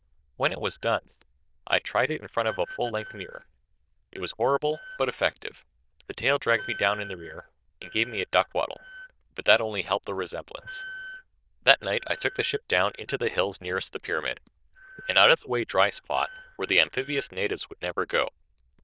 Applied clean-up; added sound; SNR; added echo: neural diffusion model UNIVERSE++.